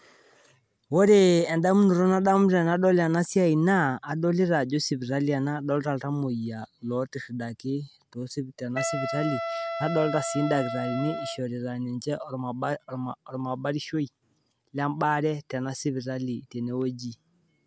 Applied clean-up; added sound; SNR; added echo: none; Wind instrument, woodwind instrument; 6 dB; none.